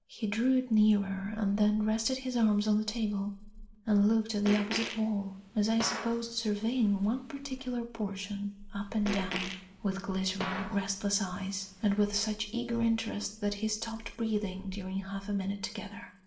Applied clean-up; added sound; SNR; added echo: none; Fart; 11 dB; reverberation time 0.8 s.